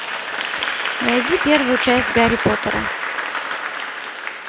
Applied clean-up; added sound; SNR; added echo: none; Applause / Crowd; 2 dB; none.